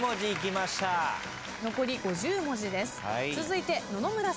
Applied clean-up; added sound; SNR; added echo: none; none; none; none.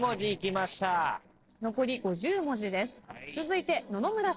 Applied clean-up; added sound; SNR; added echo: neural separator model SepFormer DNS4.